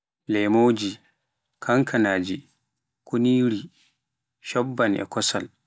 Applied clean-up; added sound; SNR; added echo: none; none; none; none.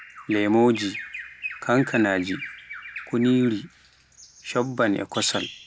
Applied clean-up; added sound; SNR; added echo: none; Bird vocalization, bird call, bird song; 14 dB; none.